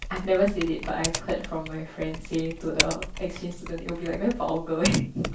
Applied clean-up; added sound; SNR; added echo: none; Typing; 6 dB; reverberation time 0.3 s.